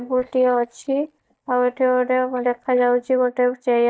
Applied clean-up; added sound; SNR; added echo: neural mask model DeepFilterNet 3.